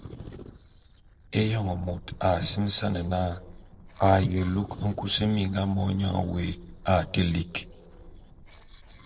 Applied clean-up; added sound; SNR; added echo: neural separator model SepFormer DNS4.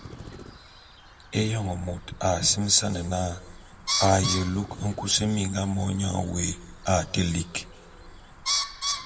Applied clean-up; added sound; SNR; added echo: none; Bird; 8 dB; reverberation time 1.1 s.